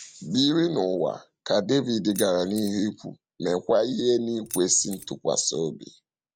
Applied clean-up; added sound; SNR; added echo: none; Keys jangling; 14 dB; none.